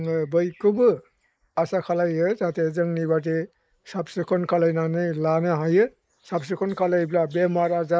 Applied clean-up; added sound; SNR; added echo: neural mask model Resemble Enhance denoiser.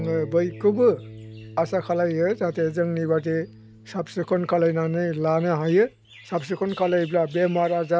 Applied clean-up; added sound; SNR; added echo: none; Harp; 20 dB; none.